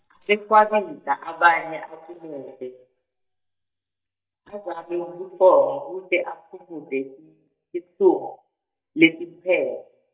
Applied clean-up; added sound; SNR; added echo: neural mask model DeepFilterNet 3.